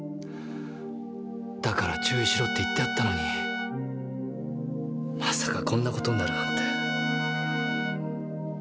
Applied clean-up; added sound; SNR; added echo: none; Trumpet; 4 dB; none.